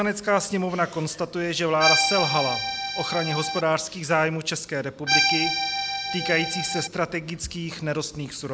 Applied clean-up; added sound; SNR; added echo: none; Accordion; -1 dB; none.